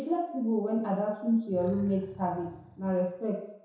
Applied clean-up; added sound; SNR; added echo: none; Animal; 19 dB; reverberation time 0.7 s.